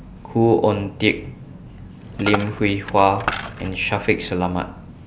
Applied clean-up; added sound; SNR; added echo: none; Coin (dropping); 9 dB; none.